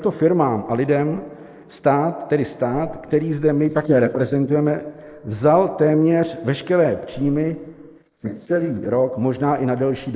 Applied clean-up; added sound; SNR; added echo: neural mask model Resemble Enhance denoiser.